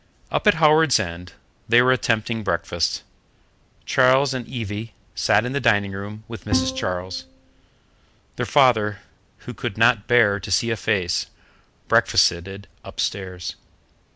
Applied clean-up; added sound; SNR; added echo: none; Bowed string instrument; 6 dB; none.